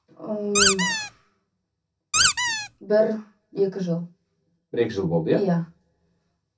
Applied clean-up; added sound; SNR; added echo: none; Squeak; -5 dB; reverberation time 0.3 s.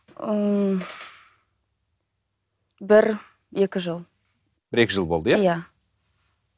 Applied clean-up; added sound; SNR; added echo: none; none; none; none.